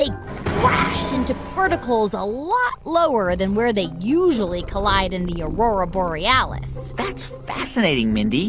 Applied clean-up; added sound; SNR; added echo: none; Purr; 14 dB; none.